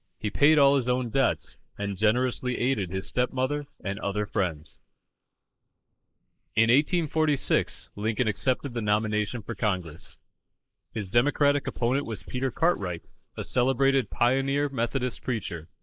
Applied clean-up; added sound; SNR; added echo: neural mask model Resemble Enhance denoiser.